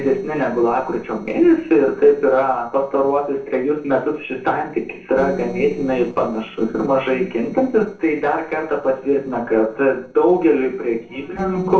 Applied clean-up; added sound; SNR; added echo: neural separator model SepFormer DNS4.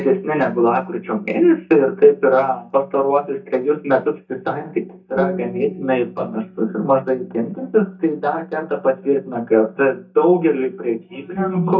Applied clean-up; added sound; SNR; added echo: neural mask model DeepFilterNet 3.